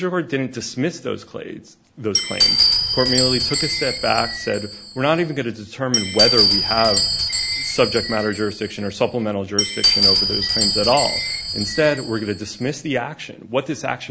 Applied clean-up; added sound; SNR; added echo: none; Glass; -2 dB; none.